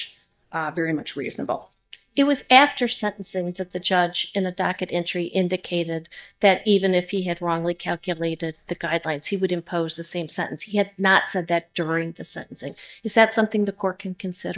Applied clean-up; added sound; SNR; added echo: neural mask model DeepFilterNet 3.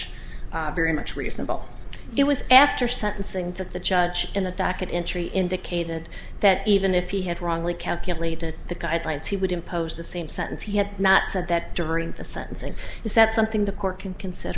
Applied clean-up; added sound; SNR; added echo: none; none; none; none.